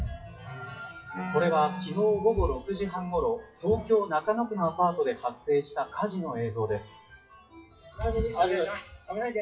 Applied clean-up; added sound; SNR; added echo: classical method WPE with log-MMSE.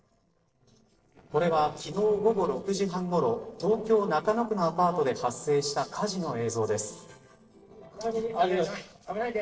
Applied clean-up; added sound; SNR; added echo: neural separator model SepFormer DNS4.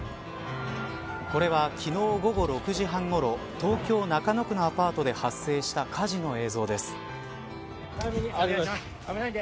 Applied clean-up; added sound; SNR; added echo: none; none; none; none.